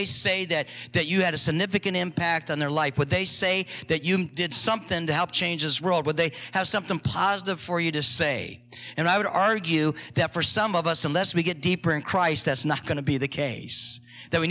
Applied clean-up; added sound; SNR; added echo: none; none; none; none.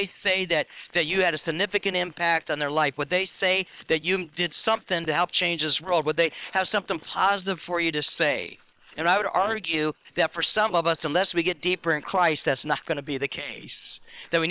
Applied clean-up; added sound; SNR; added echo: neural separator model SepFormer WHAM!.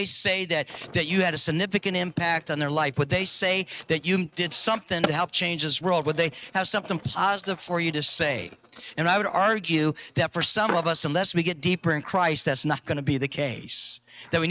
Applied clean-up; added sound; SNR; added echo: neural mask model RNNoise.